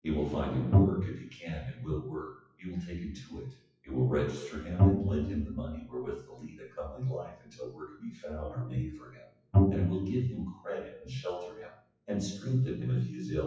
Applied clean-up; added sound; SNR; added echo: classical method WPE with log-MMSE.